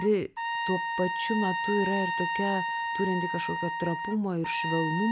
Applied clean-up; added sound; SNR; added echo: none; Trumpet; 2 dB; none.